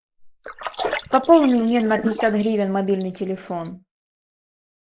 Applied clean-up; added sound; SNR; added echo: neural mask model Resemble Enhance denoiser.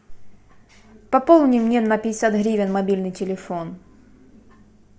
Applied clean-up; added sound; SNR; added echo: none; none; none; none.